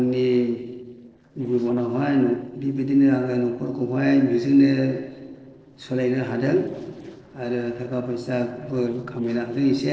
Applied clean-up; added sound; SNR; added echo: neural separator model SepFormer DNS4.